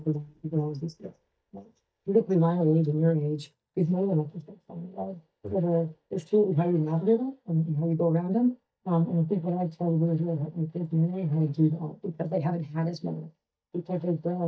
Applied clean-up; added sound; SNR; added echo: neural mask model DeepFilterNet 3.